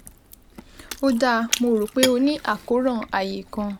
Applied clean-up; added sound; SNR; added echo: none; Chewing, mastication; 11 dB; none.